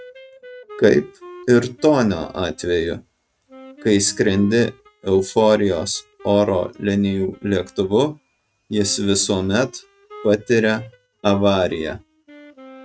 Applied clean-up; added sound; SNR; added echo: neural mask model RNNoise.